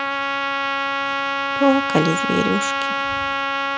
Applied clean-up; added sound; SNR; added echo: none; Trumpet; -2 dB; none.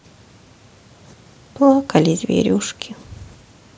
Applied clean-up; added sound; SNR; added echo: none; none; none; none.